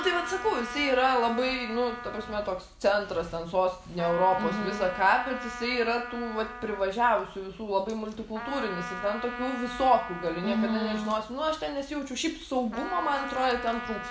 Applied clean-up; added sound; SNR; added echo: none; Trumpet; 11 dB; none.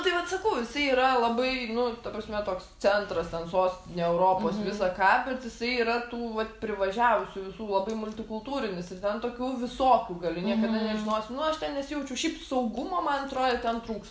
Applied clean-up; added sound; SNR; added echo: none; none; none; none.